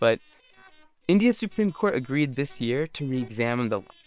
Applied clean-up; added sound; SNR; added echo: neural separator model SepFormer WHAM!.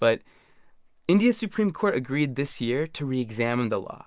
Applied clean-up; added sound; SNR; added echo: none; none; none; none.